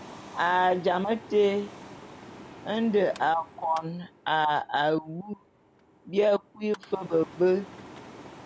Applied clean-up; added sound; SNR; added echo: none; Mechanical fan; 19 dB; none.